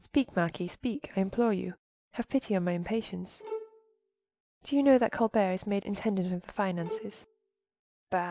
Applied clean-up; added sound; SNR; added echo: none; Bowed string instrument; 13 dB; none.